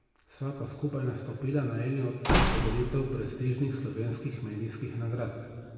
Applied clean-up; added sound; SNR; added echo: none; Slam / Wood; -1 dB; reverberation time 2.1 s.